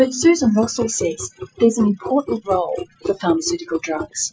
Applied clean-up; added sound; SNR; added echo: classical method Wiener filter.